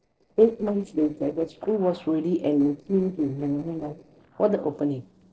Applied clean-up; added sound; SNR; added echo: neural separator model SepFormer DNS4.